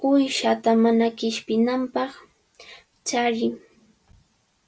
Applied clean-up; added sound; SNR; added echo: none; none; none; none.